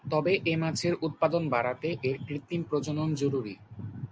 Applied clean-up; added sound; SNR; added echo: none; none; none; none.